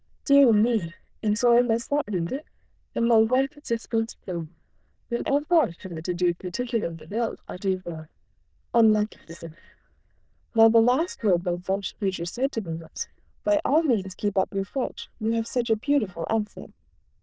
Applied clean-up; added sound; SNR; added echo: neural diffusion model UNIVERSE++.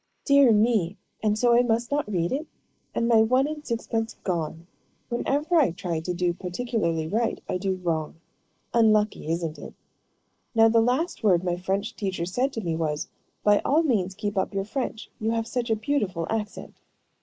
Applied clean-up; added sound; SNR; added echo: neural mask model Resemble Enhance denoiser.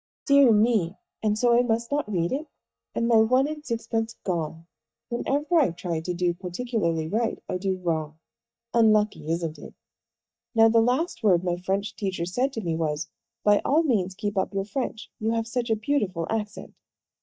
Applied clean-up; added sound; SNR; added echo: neural mask model DeepFilterNet 3.